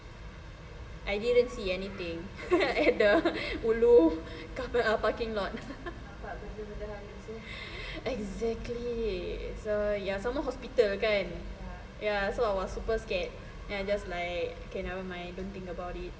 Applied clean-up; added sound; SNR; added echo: none; none; none; reverberation time 2.2 s.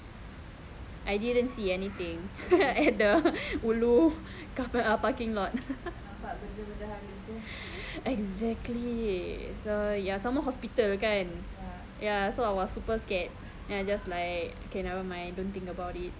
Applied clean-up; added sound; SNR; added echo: none; none; none; none.